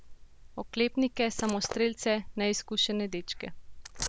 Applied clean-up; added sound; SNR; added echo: none; Liquid; 11 dB; none.